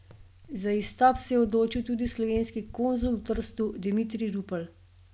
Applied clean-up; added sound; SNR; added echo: none; Run; 15 dB; none.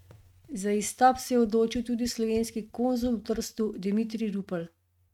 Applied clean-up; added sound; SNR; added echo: neural mask model RNNoise.